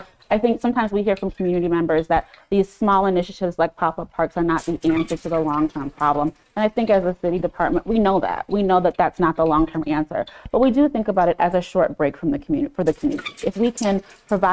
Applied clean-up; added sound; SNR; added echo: neural mask model RNNoise.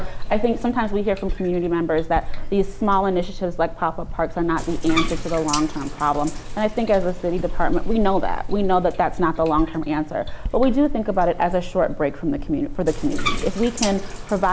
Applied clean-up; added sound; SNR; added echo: none; Bathtub (filling or washing); 3 dB; none.